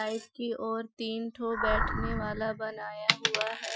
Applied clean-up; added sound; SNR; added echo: classical method Wiener filter.